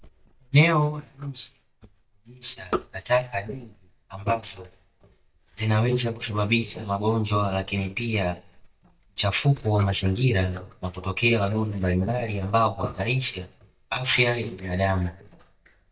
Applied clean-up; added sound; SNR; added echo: neural mask model DeepFilterNet 3.